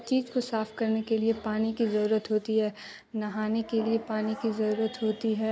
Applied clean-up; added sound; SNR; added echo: none; none; none; none.